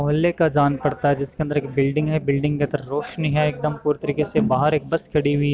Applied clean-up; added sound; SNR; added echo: none; none; none; none.